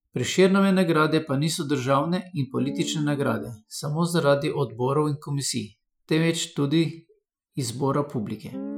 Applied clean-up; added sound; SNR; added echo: classical method Wiener filter.